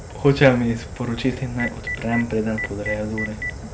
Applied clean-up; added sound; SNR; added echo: none; Telephone + Fire; 9 dB; none.